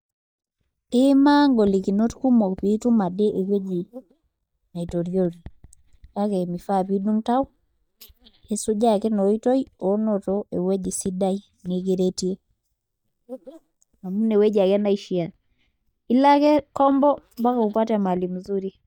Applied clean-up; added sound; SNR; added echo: neural mask model DeepFilterNet 3.